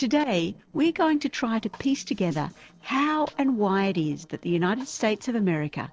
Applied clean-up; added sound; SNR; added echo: neural separator model SepFormer DNS4.